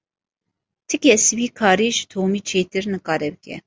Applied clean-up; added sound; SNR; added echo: none; none; none; none.